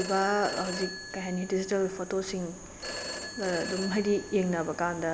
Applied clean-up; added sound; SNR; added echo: none; Telephone; 11 dB; none.